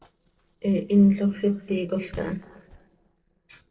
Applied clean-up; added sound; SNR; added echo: neural separator model SepFormer DNS4.